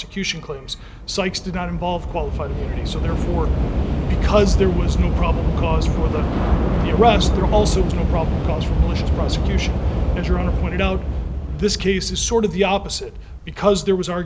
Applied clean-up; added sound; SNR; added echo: none; Subway, metro, underground / Train; -2 dB; none.